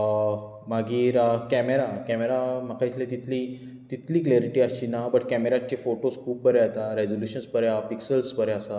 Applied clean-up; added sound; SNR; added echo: none; none; none; none.